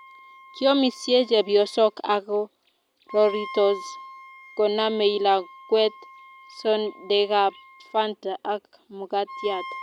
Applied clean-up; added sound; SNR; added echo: none; Wind instrument, woodwind instrument; 18 dB; none.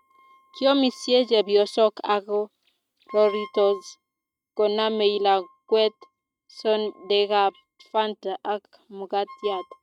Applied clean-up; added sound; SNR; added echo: neural mask model RNNoise.